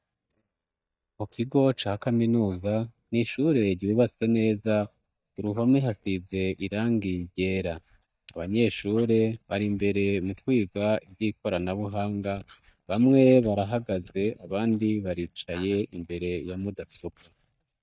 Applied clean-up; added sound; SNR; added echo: neural mask model DeepFilterNet 3.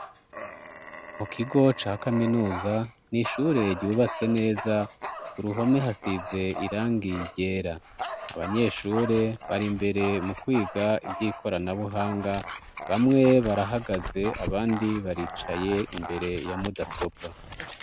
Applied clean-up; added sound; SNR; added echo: none; Dog; 11 dB; none.